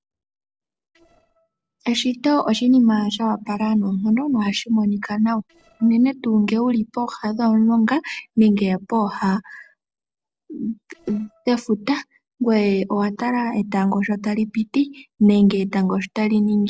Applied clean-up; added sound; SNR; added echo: neural separator model SepFormer DNS4.